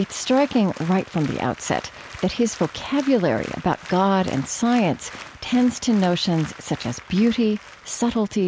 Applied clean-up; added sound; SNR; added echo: none; Applause; 19 dB; none.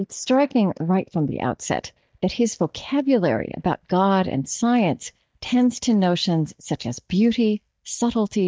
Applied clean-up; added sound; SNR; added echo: neural mask model DeepFilterNet 3.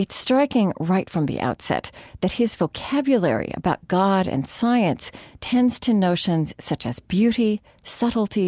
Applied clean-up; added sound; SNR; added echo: none; none; none; none.